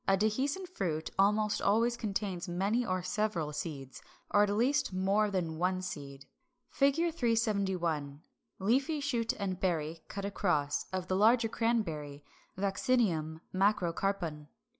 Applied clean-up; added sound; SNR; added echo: none; none; none; none.